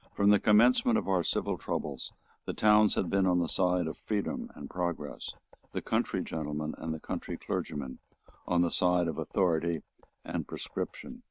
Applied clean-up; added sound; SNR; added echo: neural mask model RNNoise.